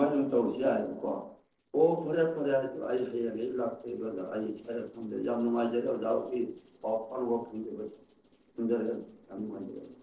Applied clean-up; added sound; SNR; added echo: neural separator model SepFormer DNS4.